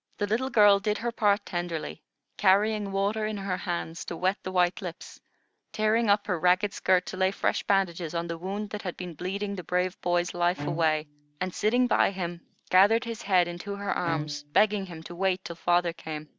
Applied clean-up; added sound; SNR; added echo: none; Bowed string instrument; 11 dB; none.